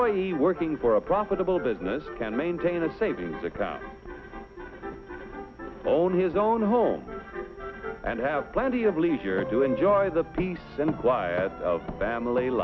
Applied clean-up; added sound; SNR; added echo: none; none; none; none.